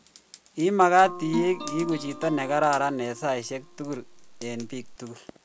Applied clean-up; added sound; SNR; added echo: none; Guitar; 13 dB; none.